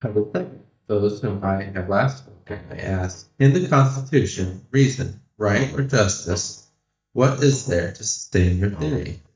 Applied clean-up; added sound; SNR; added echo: neural mask model DeepFilterNet 3.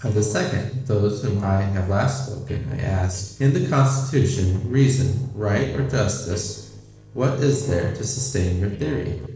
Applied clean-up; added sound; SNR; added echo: neural separator model SepFormer DNS4.